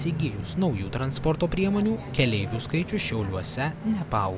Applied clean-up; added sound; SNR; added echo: none; none; none; none.